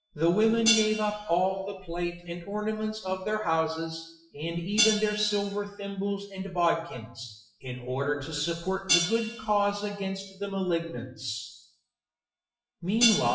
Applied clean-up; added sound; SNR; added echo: classical method WPE with log-MMSE.